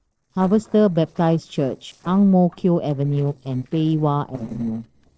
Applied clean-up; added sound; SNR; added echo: neural separator model SepFormer DNS4.